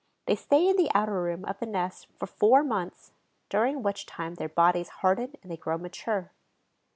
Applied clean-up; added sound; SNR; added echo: none; none; none; none.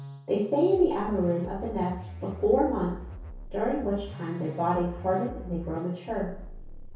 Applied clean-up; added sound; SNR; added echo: none; Musical instrument; 12 dB; reverberation time 0.6 s.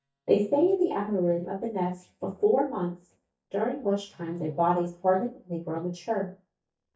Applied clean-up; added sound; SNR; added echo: neural mask model DeepFilterNet 3.